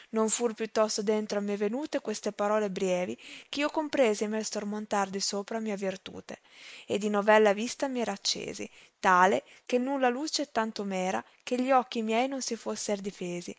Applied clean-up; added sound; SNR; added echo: neural mask model Resemble Enhance denoiser.